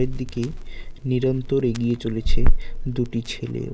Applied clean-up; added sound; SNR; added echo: none; Crackle; -5 dB; none.